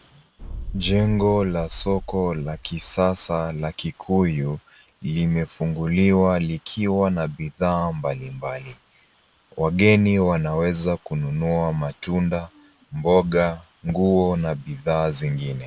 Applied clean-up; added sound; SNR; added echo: none; Boom; 13 dB; none.